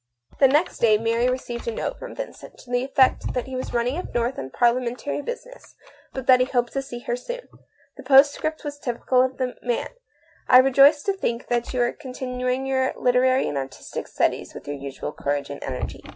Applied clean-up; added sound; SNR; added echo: none; none; none; none.